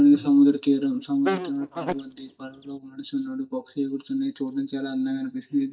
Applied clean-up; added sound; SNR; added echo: neural mask model DeepFilterNet 3.